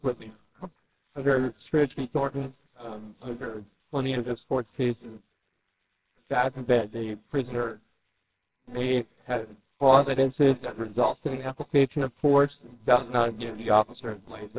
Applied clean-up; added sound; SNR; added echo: neural separator model SepFormer WHAMR!.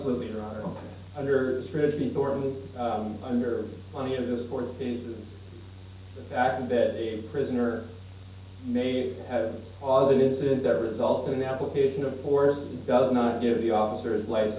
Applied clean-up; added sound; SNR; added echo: none; Mechanical fan; 17 dB; reverberation time 0.6 s.